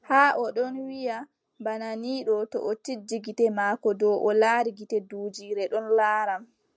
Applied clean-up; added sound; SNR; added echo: none; none; none; none.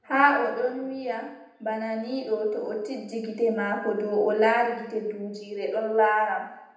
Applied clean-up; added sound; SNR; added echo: none; none; none; reverberation time 0.8 s.